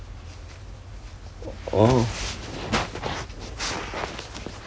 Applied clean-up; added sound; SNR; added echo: none; none; none; none.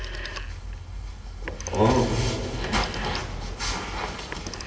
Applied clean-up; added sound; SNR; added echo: none; Telephone; 13 dB; reverberation time 2.6 s.